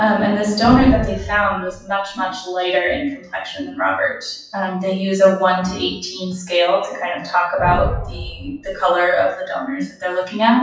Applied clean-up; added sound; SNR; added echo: classical method WPE with log-MMSE.